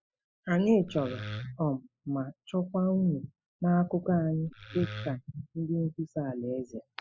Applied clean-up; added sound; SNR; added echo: classical method spectral subtraction.